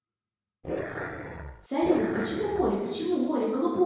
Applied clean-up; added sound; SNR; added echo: none; Growling; 7 dB; reverberation time 1.0 s.